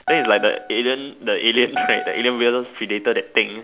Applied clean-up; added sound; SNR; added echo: none; Piano; 9 dB; none.